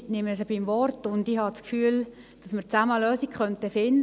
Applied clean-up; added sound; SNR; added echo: none; none; none; none.